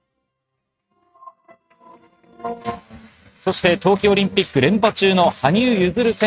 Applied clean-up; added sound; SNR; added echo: neural mask model RNNoise.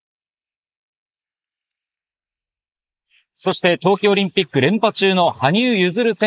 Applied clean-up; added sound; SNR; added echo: neural mask model Resemble Enhance denoiser.